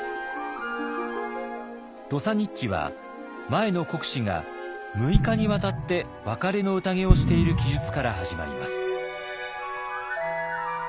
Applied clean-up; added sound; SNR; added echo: none; Explosion; -2 dB; none.